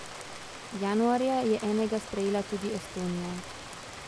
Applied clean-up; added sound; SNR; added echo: none; Rain; 12 dB; none.